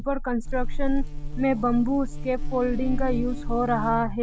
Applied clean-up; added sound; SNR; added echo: none; Buzz; 1 dB; none.